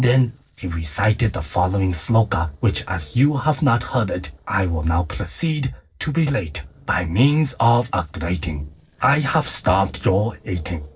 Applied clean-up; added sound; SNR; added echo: neural separator model SepFormer DNS4.